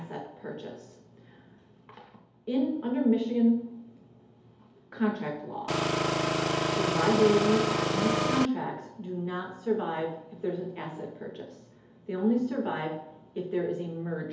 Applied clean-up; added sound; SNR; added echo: none; Engine; -4 dB; reverberation time 2.2 s.